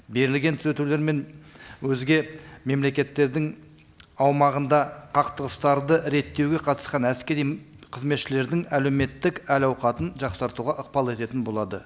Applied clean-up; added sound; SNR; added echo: none; none; none; none.